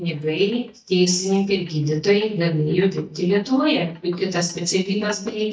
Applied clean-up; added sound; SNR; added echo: neural mask model DeepFilterNet 3.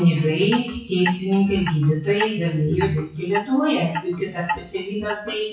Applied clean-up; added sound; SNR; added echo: classical method WPE with log-MMSE.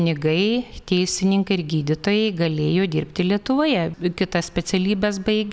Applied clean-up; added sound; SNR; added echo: none; none; none; none.